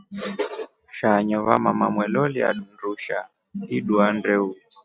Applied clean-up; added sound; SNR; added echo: none; none; none; none.